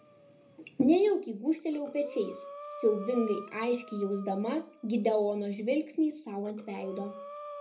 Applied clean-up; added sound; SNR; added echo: none; Breathing; 17 dB; reverberation time 0.3 s.